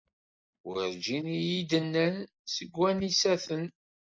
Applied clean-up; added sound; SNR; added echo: neural mask model DeepFilterNet 3.